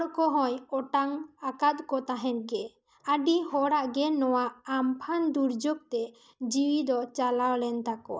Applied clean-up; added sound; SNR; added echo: none; none; none; none.